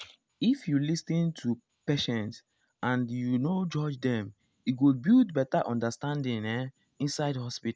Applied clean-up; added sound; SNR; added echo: none; none; none; none.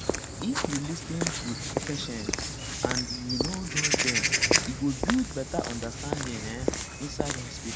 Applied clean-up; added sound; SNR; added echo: none; Walk, footsteps / Bird vocalization, bird call, bird song; -4 dB; none.